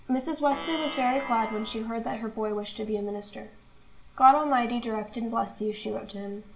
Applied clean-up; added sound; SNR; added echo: none; Plucked string instrument; 10 dB; reverberation time 0.8 s.